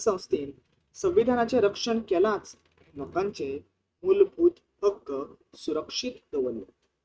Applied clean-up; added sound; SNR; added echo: neural mask model RNNoise.